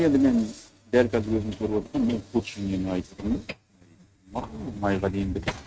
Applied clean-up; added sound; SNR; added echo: neural mask model RNNoise.